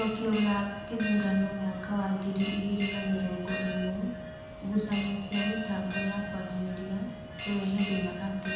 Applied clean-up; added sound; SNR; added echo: none; Bell; 7 dB; reverberation time 1.0 s.